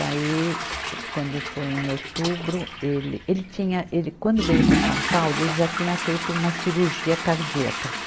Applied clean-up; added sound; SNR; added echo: none; Toilet flush / Water; 2 dB; none.